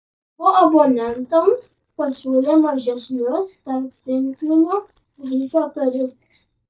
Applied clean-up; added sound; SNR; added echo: neural mask model DeepFilterNet 3.